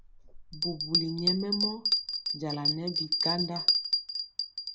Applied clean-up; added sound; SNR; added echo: none; Bell; -5 dB; none.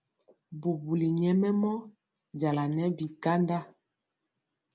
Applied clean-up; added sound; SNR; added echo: none; none; none; none.